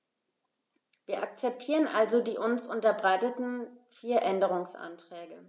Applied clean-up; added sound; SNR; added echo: none; none; none; none.